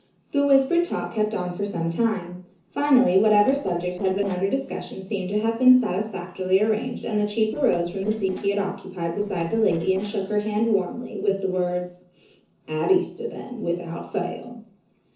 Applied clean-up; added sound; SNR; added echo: neural separator model SepFormer DNS4.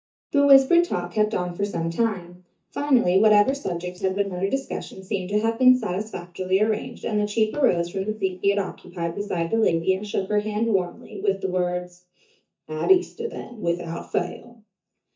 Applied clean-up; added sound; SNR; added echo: neural mask model DeepFilterNet 3.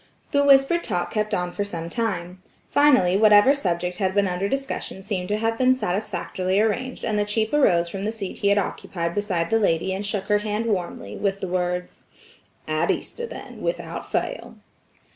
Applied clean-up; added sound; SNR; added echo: none; none; none; none.